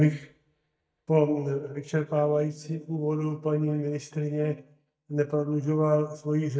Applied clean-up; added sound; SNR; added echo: neural mask model DeepFilterNet 3.